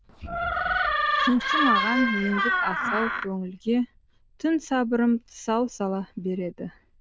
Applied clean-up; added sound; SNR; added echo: neural diffusion model UNIVERSE++.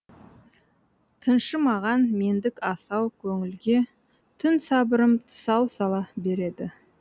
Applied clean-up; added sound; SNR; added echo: none; none; none; none.